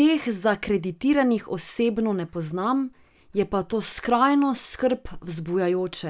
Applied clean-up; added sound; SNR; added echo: none; none; none; none.